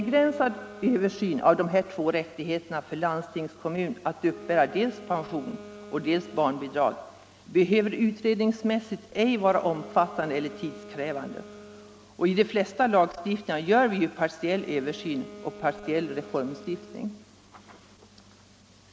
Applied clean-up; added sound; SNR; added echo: none; Wind instrument, woodwind instrument; 20 dB; none.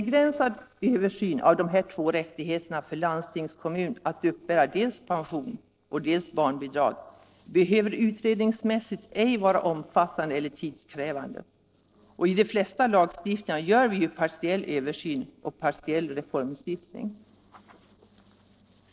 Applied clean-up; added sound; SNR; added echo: neural separator model SepFormer DNS4.